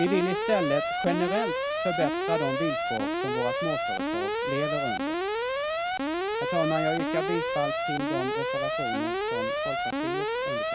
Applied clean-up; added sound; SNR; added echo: none; Alarm; -2 dB; none.